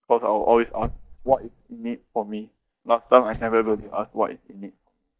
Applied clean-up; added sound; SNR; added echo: neural mask model DeepFilterNet 3.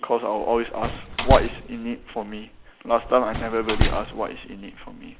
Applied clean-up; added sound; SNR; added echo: none; Slam; 3 dB; none.